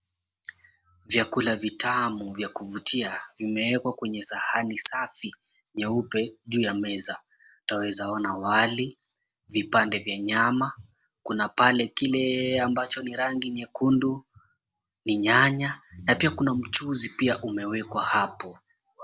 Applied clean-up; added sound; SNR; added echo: none; none; none; none.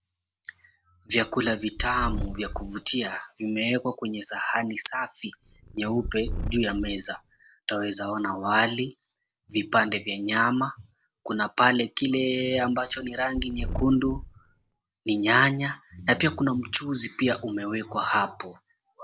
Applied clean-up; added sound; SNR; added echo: none; Purr; 9 dB; none.